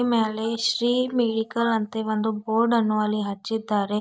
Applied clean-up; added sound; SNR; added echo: neural mask model DeepFilterNet 3.